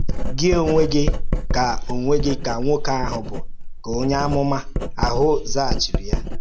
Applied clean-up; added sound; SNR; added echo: none; Writing; -1 dB; none.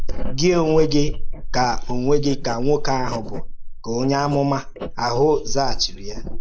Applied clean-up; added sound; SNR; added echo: neural mask model Resemble Enhance denoiser.